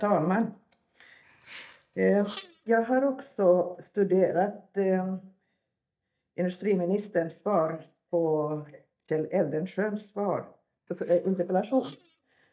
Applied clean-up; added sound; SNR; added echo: neural mask model DeepFilterNet 3.